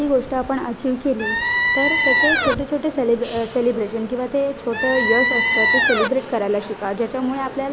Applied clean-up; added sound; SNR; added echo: none; Squeak; -3 dB; none.